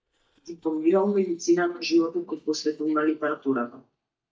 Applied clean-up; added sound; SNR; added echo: neural mask model DeepFilterNet 3.